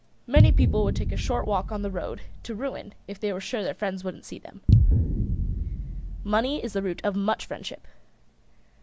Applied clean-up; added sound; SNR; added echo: none; Boom; -4 dB; none.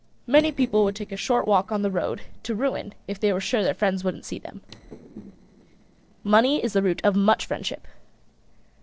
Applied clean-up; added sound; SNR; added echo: neural separator model SepFormer DNS4.